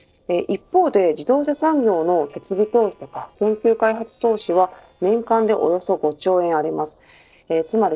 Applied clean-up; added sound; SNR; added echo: neural separator model SepFormer DNS4.